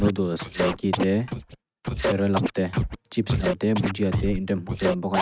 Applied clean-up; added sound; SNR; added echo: neural mask model RNNoise.